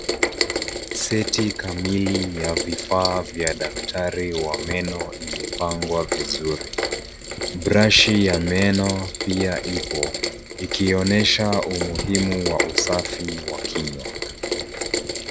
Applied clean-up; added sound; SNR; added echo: none; Rain; 4 dB; none.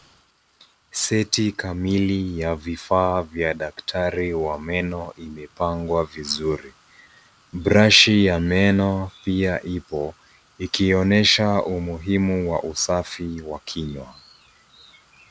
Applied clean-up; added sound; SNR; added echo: none; none; none; none.